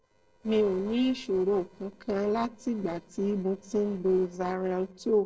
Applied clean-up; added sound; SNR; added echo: neural separator model SepFormer DNS4.